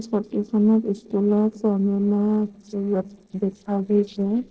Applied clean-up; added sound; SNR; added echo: neural separator model SepFormer DNS4.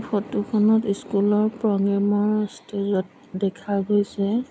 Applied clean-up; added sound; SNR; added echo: none; none; none; none.